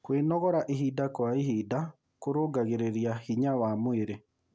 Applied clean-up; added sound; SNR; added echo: none; none; none; none.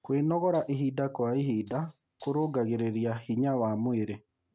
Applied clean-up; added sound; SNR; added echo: neural mask model RNNoise.